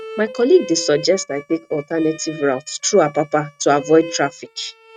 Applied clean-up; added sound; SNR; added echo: neural mask model RNNoise.